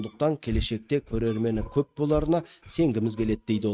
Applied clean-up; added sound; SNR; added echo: neural mask model RNNoise.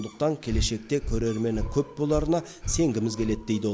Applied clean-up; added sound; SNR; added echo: none; Breathing; 6 dB; none.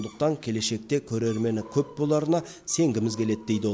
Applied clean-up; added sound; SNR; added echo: none; none; none; none.